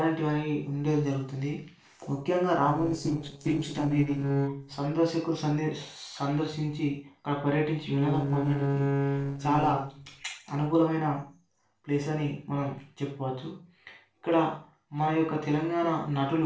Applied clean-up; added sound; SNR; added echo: neural separator model SepFormer DNS4.